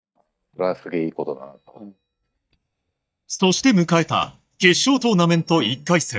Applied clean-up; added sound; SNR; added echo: neural mask model DeepFilterNet 3.